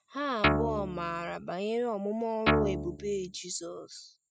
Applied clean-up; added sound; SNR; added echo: neural mask model RNNoise.